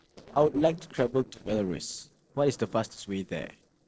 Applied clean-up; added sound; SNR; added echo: neural separator model SepFormer DNS4.